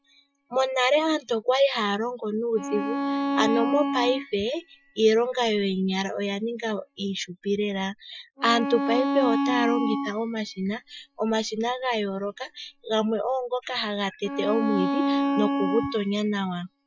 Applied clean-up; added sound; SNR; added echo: classical method Wiener filter.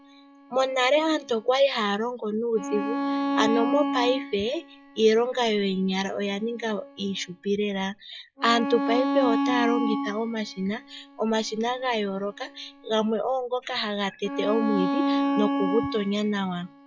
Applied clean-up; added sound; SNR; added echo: classical method log-MMSE.